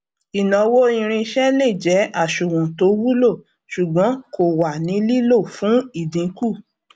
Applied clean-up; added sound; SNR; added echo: none; none; none; none.